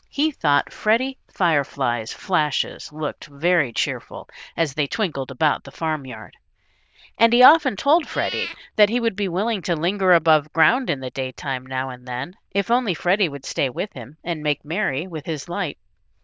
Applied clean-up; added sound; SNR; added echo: neural diffusion model UNIVERSE++.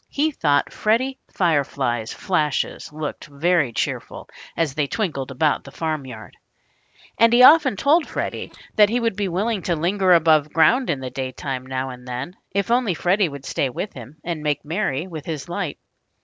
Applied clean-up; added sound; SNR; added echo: neural separator model SepFormer DNS4.